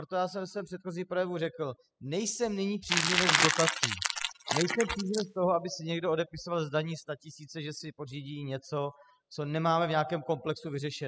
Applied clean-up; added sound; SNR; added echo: classical method spectral subtraction.